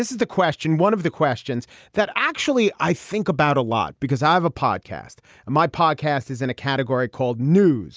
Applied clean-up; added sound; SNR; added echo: none; none; none; none.